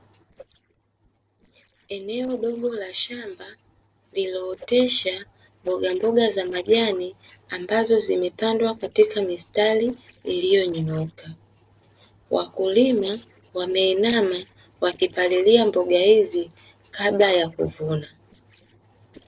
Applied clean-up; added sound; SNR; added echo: neural separator model SepFormer DNS4.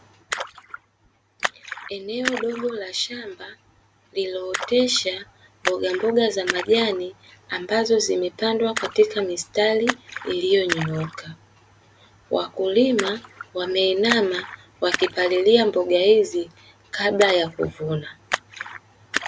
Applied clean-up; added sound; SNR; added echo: none; Splash, splatter; 11 dB; none.